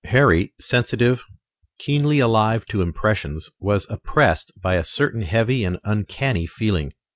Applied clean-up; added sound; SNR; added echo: none; none; none; none.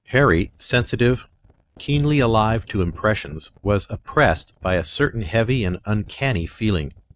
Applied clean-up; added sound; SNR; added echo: neural mask model RNNoise.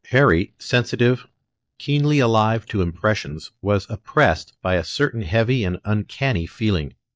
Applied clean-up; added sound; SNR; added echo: neural mask model DeepFilterNet 3.